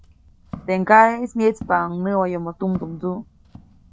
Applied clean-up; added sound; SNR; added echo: none; Walk, footsteps; 20 dB; none.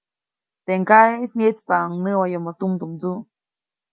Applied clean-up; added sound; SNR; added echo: none; none; none; none.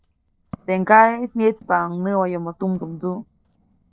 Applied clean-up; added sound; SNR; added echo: neural separator model SepFormer DNS4.